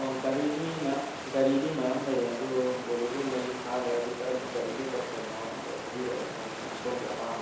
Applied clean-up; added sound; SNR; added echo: none; Water; 7 dB; reverberation time 1.0 s.